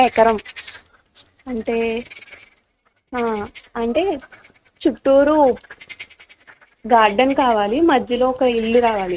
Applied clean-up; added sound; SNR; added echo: neural mask model RNNoise.